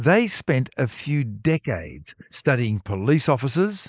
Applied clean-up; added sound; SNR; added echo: neural mask model Resemble Enhance denoiser.